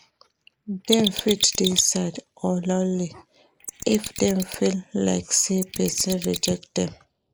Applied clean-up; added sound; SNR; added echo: neural mask model Resemble Enhance denoiser.